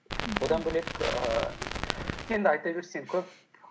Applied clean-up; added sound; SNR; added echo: none; Crackle; 4 dB; none.